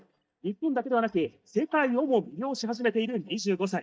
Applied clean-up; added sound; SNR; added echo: neural mask model DeepFilterNet 3.